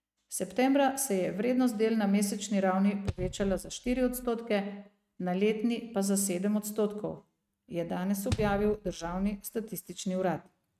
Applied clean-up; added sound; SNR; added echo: neural mask model RNNoise.